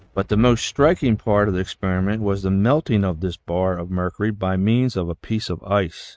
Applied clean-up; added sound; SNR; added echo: neural mask model RNNoise.